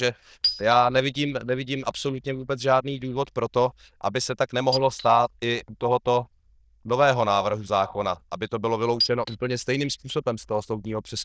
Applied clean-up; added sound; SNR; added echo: neural diffusion model UNIVERSE++.